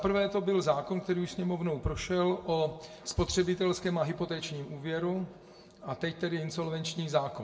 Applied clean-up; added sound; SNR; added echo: none; none; none; reverberation time 0.5 s.